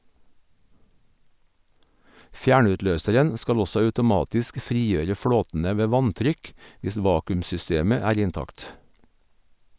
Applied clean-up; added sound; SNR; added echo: none; none; none; none.